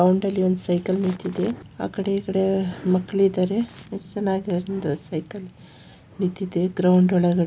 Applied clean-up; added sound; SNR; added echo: none; none; none; none.